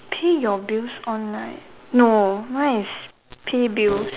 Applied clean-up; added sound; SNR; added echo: none; none; none; none.